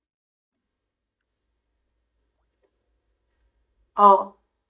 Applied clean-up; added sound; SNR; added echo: neural mask model DeepFilterNet 3.